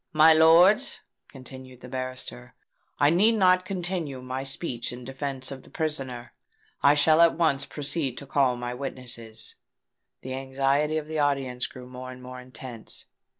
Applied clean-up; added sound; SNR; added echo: none; none; none; none.